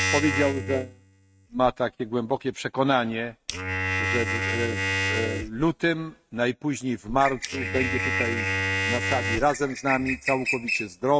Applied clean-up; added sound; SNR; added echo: neural mask model RNNoise.